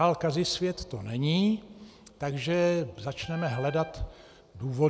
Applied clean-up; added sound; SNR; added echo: none; Wind instrument, woodwind instrument; 18 dB; none.